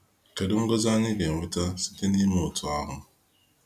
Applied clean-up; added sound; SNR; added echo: none; none; none; none.